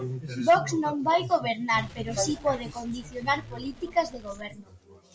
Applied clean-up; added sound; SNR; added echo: none; Explosion; 19 dB; none.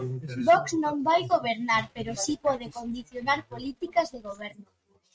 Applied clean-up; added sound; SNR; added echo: neural mask model RNNoise.